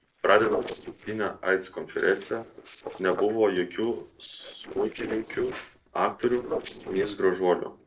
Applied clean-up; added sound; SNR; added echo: neural separator model SepFormer DNS4.